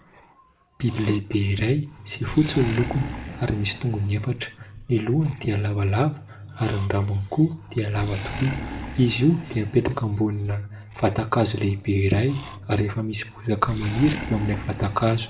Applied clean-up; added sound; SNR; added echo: none; Animal; 14 dB; reverberation time 0.7 s.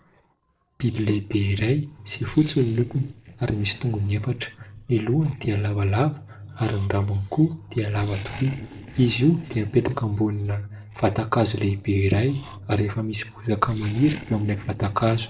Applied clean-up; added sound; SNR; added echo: neural separator model SepFormer DNS4.